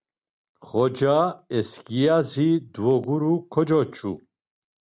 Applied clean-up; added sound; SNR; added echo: none; none; none; none.